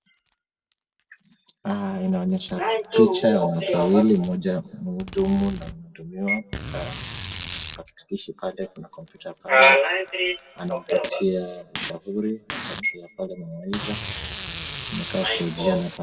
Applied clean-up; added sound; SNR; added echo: none; Packing tape, duct tape; 11 dB; reverberation time 1.3 s.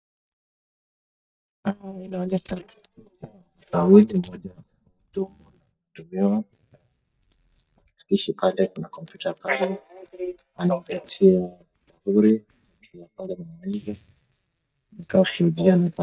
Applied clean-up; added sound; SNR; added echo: neural mask model DeepFilterNet 3.